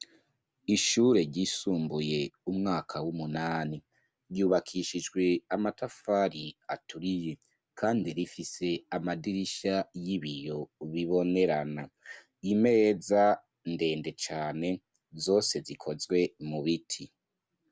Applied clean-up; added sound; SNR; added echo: none; none; none; none.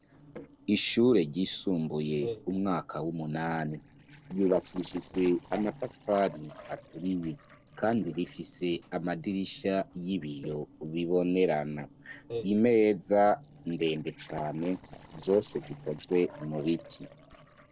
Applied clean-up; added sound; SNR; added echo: neural separator model SepFormer DNS4.